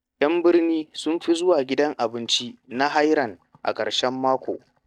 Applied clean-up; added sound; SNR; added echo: neural mask model DeepFilterNet 3.